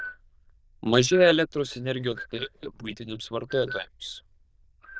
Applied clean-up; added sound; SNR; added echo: neural diffusion model UNIVERSE++.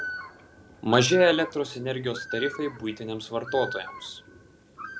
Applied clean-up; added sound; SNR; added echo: none; Bird; 12 dB; none.